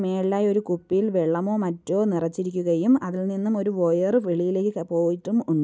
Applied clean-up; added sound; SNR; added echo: none; none; none; none.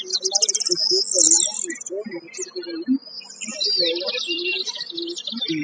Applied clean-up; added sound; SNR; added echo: classical method spectral subtraction.